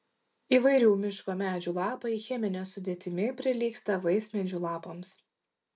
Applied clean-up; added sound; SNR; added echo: none; none; none; none.